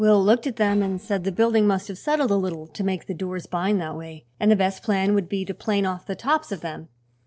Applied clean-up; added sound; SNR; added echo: neural separator model SepFormer DNS4.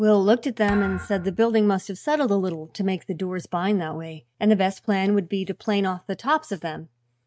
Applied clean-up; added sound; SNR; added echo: neural mask model RNNoise.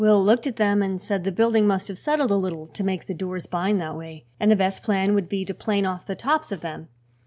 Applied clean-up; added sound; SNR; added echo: none; none; none; none.